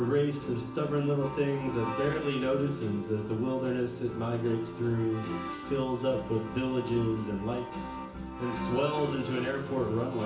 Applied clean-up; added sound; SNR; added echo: none; none; none; reverberation time 0.7 s.